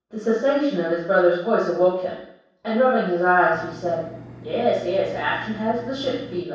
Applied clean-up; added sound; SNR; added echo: none; Engine; 17 dB; reverberation time 0.7 s.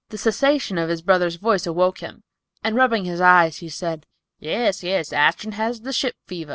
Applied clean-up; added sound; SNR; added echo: none; none; none; none.